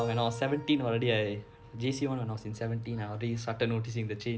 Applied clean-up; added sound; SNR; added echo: none; Keyboard (musical); 17 dB; none.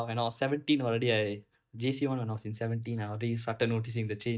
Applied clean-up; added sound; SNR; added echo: neural mask model DeepFilterNet 3.